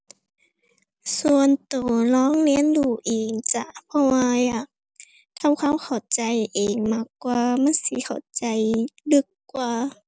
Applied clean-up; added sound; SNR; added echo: none; none; none; none.